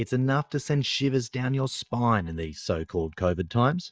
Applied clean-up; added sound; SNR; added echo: neural mask model DeepFilterNet 3.